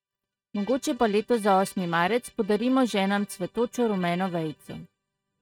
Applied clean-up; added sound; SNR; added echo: neural mask model RNNoise.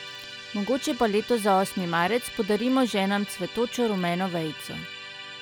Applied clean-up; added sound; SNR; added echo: none; Musical instrument; 13 dB; none.